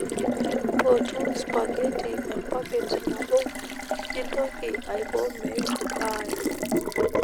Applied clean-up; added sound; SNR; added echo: none; Water tap, faucet; -1 dB; none.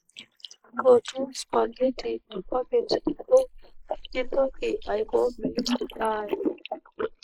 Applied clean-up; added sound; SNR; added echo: neural mask model Resemble Enhance denoiser.